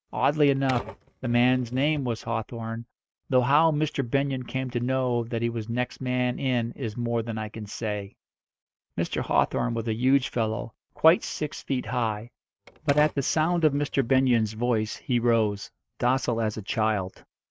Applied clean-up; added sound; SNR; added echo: neural mask model RNNoise.